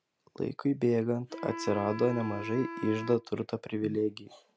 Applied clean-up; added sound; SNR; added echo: none; Wind instrument, woodwind instrument; 11 dB; none.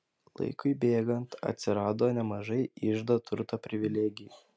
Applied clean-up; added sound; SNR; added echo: none; none; none; none.